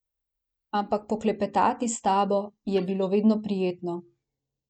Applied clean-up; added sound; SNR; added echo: neural mask model DeepFilterNet 3.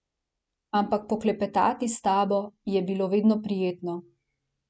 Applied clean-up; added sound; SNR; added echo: none; none; none; none.